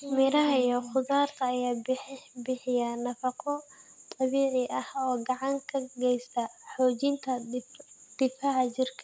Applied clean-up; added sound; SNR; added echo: none; none; none; none.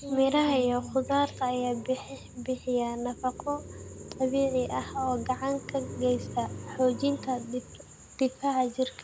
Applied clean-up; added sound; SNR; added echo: none; Car passing by; 14 dB; none.